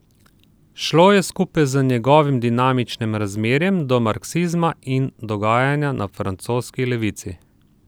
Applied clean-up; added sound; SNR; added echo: none; none; none; none.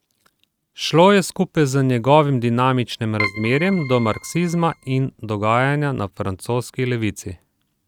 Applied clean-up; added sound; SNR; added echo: neural mask model RNNoise.